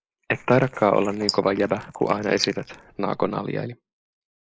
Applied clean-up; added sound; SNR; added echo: neural mask model Resemble Enhance denoiser.